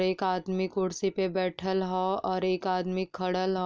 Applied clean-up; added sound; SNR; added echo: none; none; none; none.